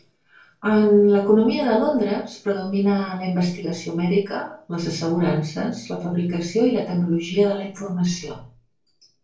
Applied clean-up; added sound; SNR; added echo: neural separator model SepFormer DNS4.